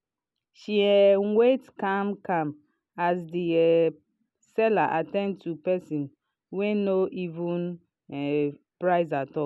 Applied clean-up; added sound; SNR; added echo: none; none; none; none.